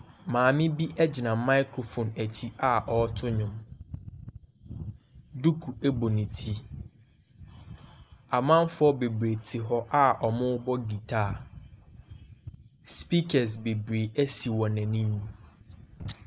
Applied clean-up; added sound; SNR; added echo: none; none; none; none.